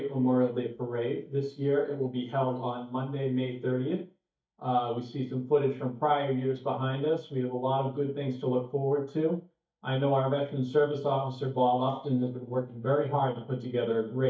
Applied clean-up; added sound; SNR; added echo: neural mask model DeepFilterNet 3.